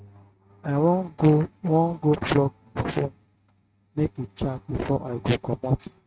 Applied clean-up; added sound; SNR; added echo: neural mask model RNNoise.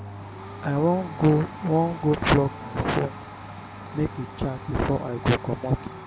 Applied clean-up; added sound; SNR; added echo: none; Domestic sounds, home sounds; 13 dB; none.